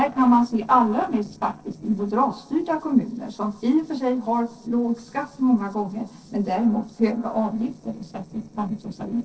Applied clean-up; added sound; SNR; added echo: neural separator model SepFormer DNS4.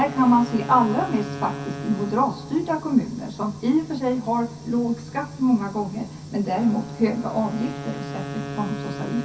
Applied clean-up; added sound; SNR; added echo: none; Wind instrument, woodwind instrument; 12 dB; reverberation time 0.3 s.